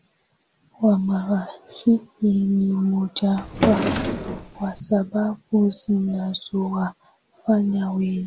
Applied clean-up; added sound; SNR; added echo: none; Drawer open or close; 2 dB; none.